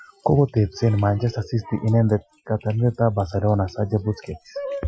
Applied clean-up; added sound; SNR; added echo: classical method Wiener filter.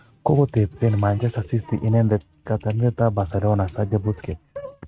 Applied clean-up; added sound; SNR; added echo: neural mask model RNNoise.